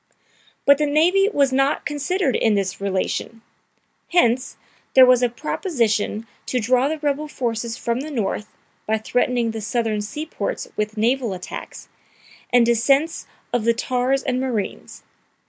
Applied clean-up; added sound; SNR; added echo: none; none; none; none.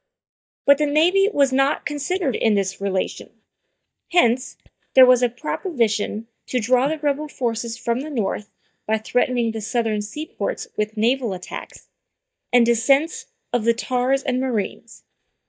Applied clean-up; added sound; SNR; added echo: neural mask model DeepFilterNet 3.